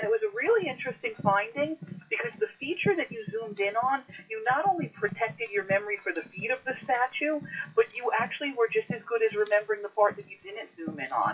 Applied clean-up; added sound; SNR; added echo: classical method WPE with log-MMSE.